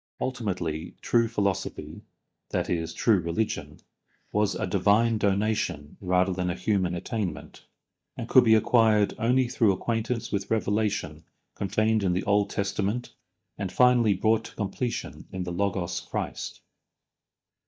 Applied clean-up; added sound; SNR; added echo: neural mask model DeepFilterNet 3.